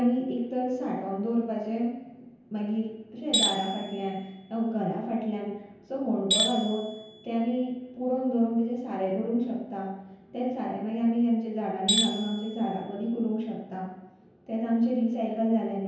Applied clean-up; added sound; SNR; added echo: none; Tools; 5 dB; reverberation time 0.9 s.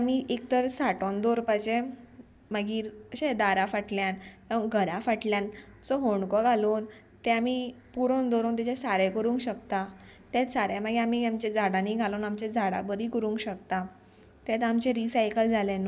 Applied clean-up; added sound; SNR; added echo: none; none; none; none.